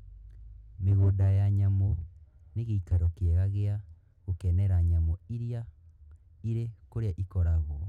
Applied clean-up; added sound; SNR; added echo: none; none; none; none.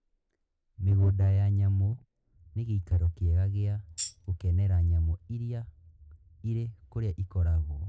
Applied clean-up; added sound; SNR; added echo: neural mask model Resemble Enhance denoiser.